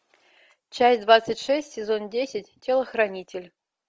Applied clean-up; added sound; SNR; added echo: none; none; none; none.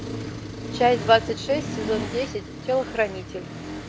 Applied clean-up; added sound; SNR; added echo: none; Accelerating, revving, vroom; 7 dB; none.